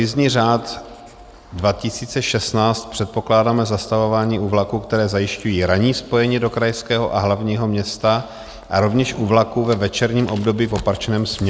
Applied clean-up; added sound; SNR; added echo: none; none; none; none.